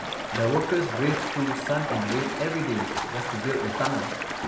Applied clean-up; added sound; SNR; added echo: none; Stream; 3 dB; reverberation time 1.2 s.